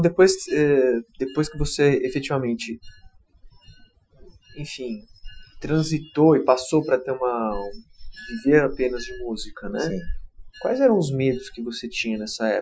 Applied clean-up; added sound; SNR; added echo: classical method Wiener filter.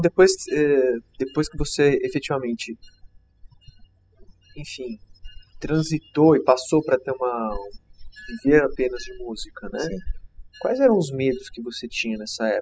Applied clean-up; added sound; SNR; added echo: classical method spectral subtraction.